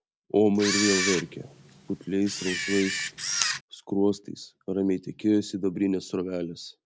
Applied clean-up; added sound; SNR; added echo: none; Camera; 3 dB; none.